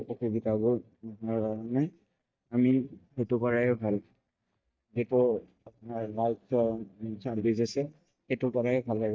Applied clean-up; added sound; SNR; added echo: neural mask model DeepFilterNet 3.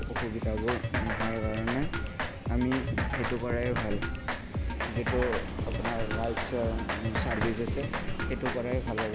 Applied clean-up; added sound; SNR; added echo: none; Drum kit; 0 dB; none.